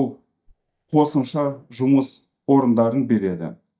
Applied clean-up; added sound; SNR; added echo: neural mask model DeepFilterNet 3.